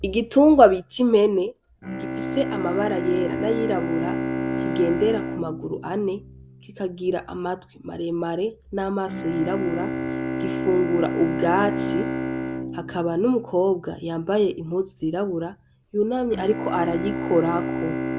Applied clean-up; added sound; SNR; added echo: none; Bowed string instrument; 6 dB; none.